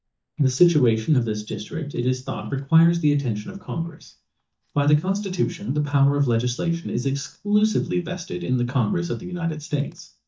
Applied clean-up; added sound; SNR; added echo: neural mask model DeepFilterNet 3.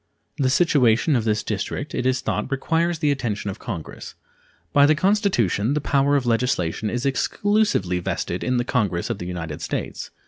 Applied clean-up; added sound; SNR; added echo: none; none; none; none.